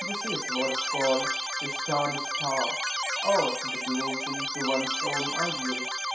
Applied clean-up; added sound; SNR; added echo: none; Keyboard (musical); 0 dB; reverberation time 0.6 s.